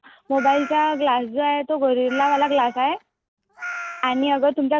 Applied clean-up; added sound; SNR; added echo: none; Meow; 14 dB; none.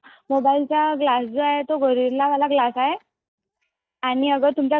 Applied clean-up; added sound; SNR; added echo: neural mask model DeepFilterNet 3.